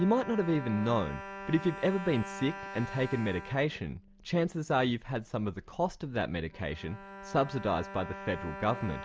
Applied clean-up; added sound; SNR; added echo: none; Bowed string instrument; 13 dB; none.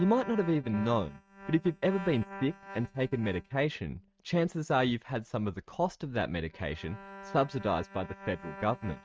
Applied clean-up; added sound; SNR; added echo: neural mask model RNNoise.